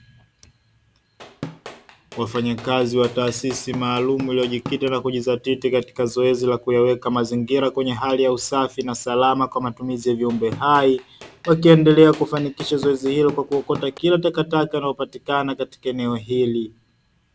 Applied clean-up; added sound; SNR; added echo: none; Drum / Drum kit; 16 dB; none.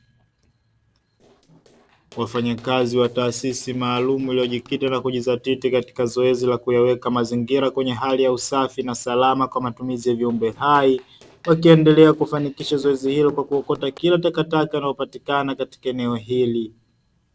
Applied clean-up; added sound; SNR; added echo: neural separator model SepFormer DNS4.